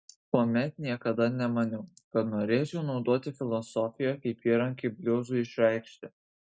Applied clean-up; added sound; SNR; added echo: none; none; none; none.